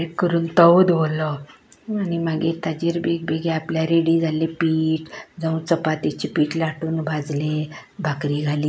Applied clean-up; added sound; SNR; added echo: none; none; none; none.